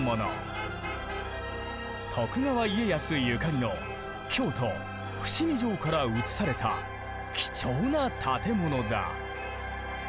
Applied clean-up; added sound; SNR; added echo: none; Traffic noise, roadway noise / Vehicle horn, car horn, honking; 16 dB; none.